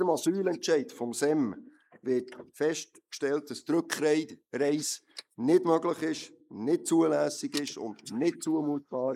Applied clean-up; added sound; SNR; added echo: neural mask model Resemble Enhance denoiser.